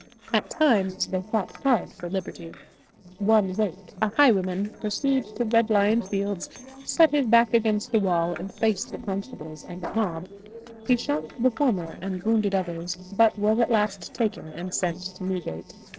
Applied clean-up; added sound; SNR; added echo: neural separator model SepFormer DNS4.